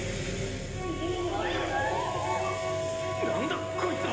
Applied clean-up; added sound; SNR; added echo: none; Organ; 13 dB; reverberation time 1.1 s.